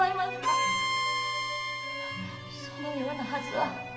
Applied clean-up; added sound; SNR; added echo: none; Bowed string instrument; -1 dB; reverberation time 1.7 s.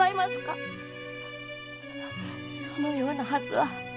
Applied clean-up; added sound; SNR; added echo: none; none; none; none.